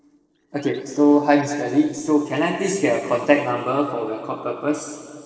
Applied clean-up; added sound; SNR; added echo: neural separator model SepFormer DNS4.